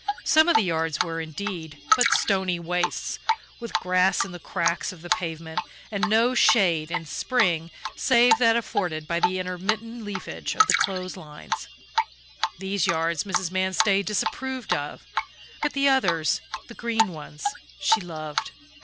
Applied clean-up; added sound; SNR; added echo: none; Drip; 2 dB; none.